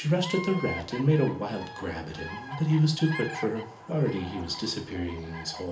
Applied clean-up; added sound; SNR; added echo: none; Bird vocalization, bird call, bird song; 12 dB; reverberation time 0.4 s.